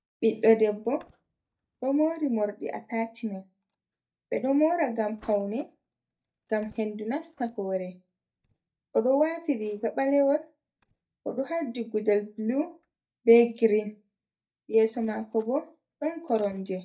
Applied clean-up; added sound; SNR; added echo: neural mask model DeepFilterNet 3.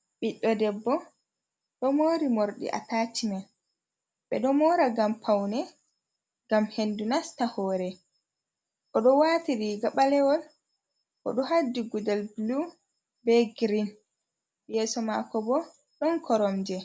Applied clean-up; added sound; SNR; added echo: none; none; none; none.